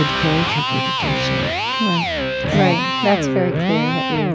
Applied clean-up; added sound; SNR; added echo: none; Electric guitar; -1 dB; none.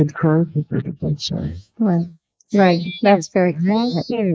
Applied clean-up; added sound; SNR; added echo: neural mask model Resemble Enhance denoiser.